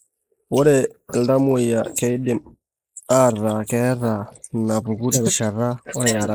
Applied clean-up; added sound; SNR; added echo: neural mask model Resemble Enhance denoiser.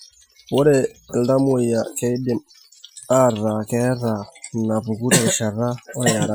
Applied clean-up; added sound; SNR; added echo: classical method Wiener filter.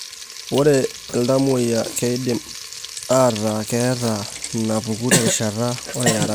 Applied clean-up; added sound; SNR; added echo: none; Frying (food); 13 dB; none.